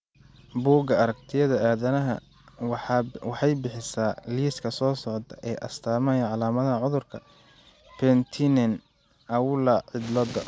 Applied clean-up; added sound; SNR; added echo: none; none; none; none.